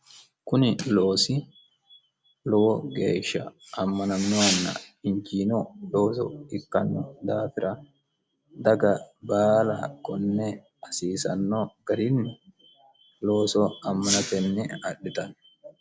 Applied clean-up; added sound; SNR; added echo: none; none; none; none.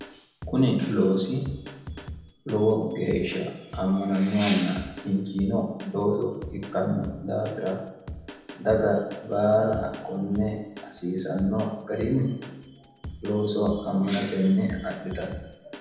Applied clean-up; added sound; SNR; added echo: none; Drum kit; 16 dB; reverberation time 0.9 s.